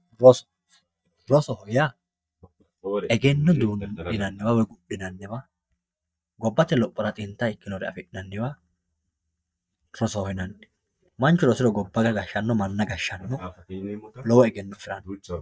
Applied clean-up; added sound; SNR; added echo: neural mask model DeepFilterNet 3.